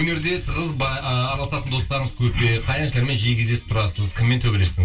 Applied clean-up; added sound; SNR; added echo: none; none; none; reverberation time 0.2 s.